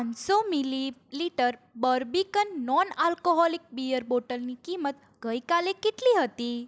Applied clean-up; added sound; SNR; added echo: none; none; none; none.